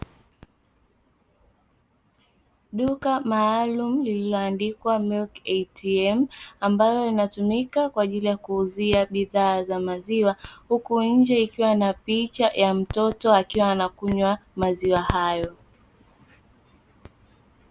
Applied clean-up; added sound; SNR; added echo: none; none; none; none.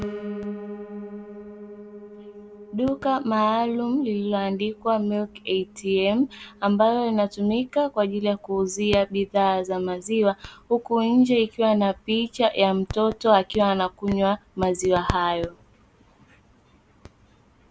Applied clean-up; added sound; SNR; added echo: none; Piano; 19 dB; none.